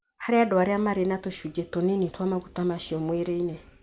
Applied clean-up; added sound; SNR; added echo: none; none; none; none.